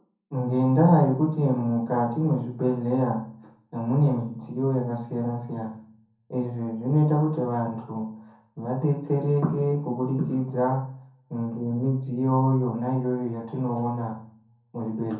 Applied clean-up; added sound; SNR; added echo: none; none; none; reverberation time 0.5 s.